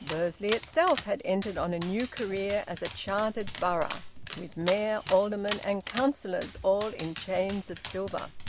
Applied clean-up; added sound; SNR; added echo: none; Dog; 11 dB; none.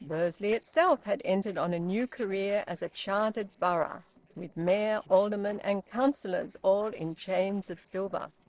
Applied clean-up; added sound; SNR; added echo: neural separator model SepFormer DNS4.